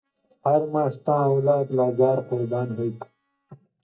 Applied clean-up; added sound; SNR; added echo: neural mask model DeepFilterNet 3.